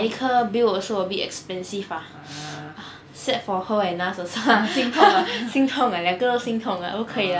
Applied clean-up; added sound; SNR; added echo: none; none; none; none.